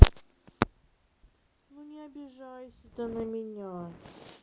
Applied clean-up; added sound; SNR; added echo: none; none; none; none.